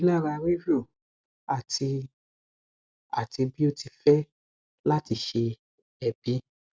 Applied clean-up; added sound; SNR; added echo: none; none; none; none.